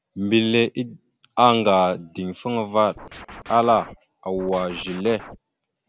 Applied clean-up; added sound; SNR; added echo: none; Scratching (performance technique); 18 dB; none.